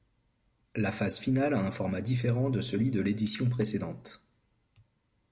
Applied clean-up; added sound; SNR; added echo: none; none; none; none.